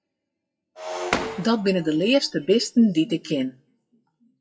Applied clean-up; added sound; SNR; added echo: classical method WPE with log-MMSE.